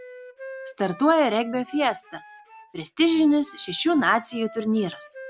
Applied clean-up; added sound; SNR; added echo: none; Wind instrument, woodwind instrument; 19 dB; none.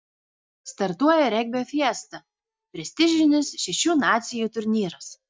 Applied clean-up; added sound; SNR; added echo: neural mask model DeepFilterNet 3.